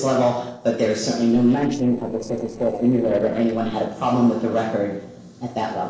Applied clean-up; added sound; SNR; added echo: neural separator model SepFormer DNS4.